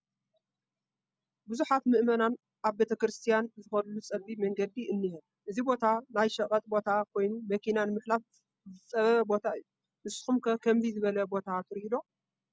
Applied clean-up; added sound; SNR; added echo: none; none; none; none.